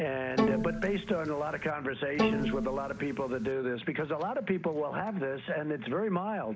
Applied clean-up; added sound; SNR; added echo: none; Bowed string instrument; 1 dB; none.